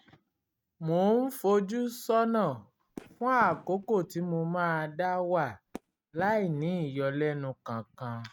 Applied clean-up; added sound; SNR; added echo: neural mask model RNNoise.